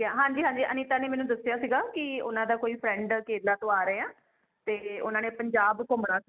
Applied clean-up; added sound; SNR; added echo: none; none; none; none.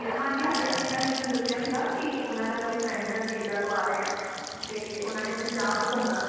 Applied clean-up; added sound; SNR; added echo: none; Trickle, dribble / Bathtub (filling or washing) / Sink (filling or washing) / Gurgling / Splash, splatter; 9 dB; reverberation time 2.1 s.